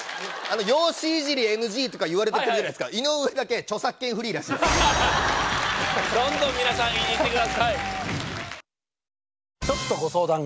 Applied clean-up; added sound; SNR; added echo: none; none; none; none.